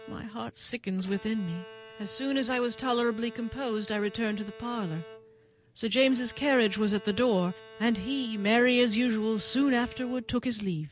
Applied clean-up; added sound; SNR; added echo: none; Bowed string instrument; 19 dB; none.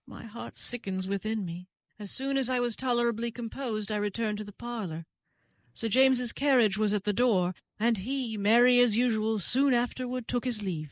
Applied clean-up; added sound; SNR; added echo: neural mask model Resemble Enhance denoiser.